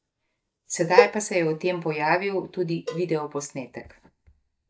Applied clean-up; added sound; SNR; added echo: neural mask model DeepFilterNet 3.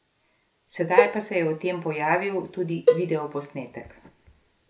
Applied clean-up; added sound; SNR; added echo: none; Cowbell; -2 dB; none.